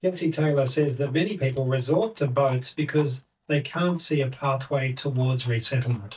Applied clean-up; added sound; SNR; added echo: neural mask model DeepFilterNet 3.